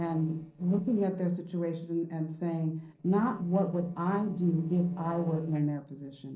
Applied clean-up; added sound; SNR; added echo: neural separator model SepFormer DNS4.